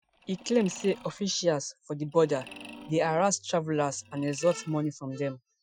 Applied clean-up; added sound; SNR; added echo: classical method Wiener filter.